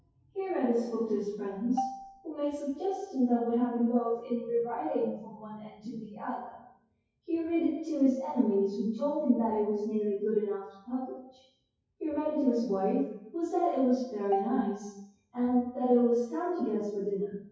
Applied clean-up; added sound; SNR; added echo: classical method WPE with log-MMSE.